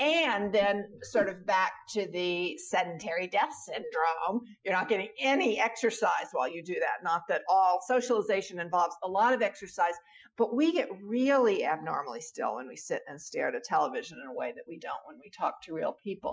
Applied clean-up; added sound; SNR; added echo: classical method Wiener filter.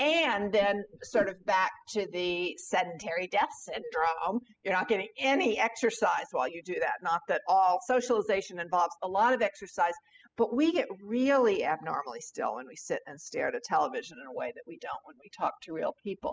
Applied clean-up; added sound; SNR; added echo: classical method spectral subtraction.